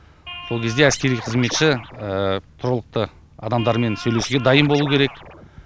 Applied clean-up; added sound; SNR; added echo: none; Scratching (performance technique); 13 dB; none.